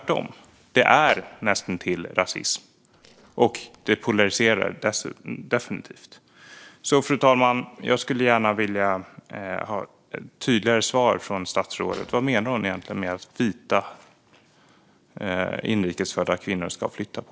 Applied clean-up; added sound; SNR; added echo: neural separator model SepFormer DNS4.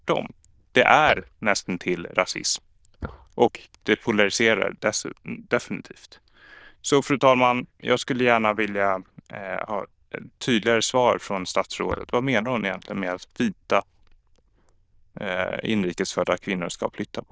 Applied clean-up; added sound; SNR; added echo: neural diffusion model UNIVERSE++.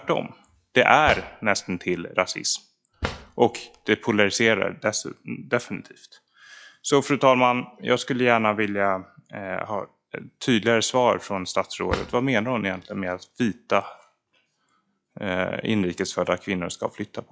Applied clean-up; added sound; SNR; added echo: classical method log-MMSE.